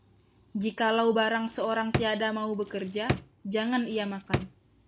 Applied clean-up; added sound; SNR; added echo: none; Drawer open or close; 6 dB; none.